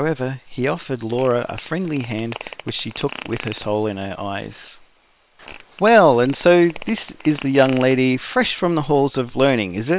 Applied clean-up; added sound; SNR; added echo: neural separator model SepFormer WHAM!.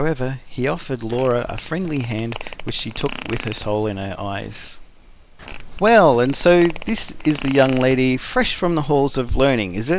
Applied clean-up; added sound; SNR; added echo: none; Fart; 17 dB; none.